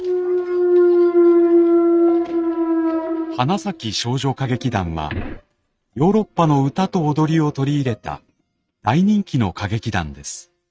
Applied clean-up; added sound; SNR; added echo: neural mask model RNNoise.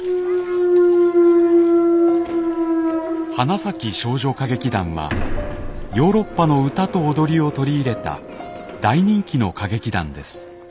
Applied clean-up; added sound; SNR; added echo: none; Thump, thud; -1 dB; none.